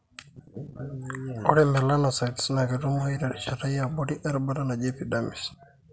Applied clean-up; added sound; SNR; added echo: none; none; none; none.